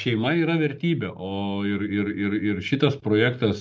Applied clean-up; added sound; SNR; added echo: none; none; none; none.